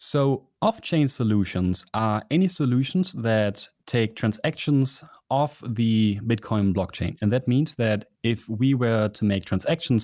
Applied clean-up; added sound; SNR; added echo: none; none; none; none.